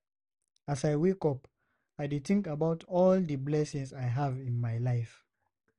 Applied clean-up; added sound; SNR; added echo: none; none; none; none.